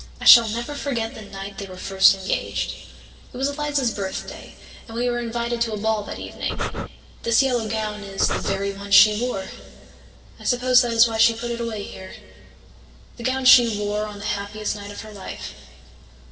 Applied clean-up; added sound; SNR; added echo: none; Breathing; 0 dB; reverberation time 2.1 s.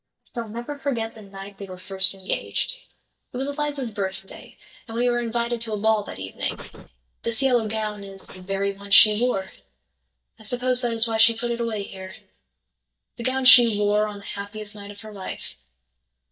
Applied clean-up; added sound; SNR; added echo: neural mask model DeepFilterNet 3.